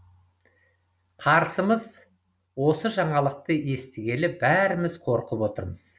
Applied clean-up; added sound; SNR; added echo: none; none; none; none.